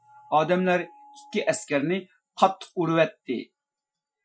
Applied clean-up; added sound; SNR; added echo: classical method Wiener filter.